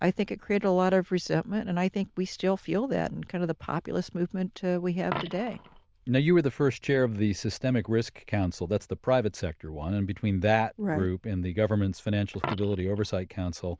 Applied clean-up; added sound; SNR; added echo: neural diffusion model UNIVERSE++.